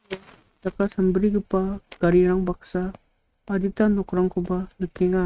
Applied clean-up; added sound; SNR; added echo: neural mask model RNNoise.